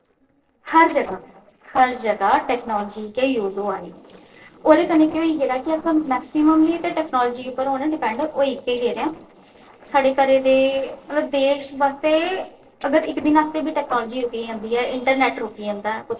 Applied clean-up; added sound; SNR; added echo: neural separator model SepFormer DNS4.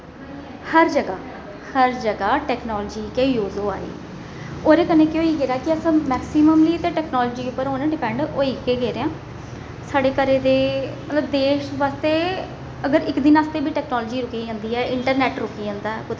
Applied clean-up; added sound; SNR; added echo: none; none; none; none.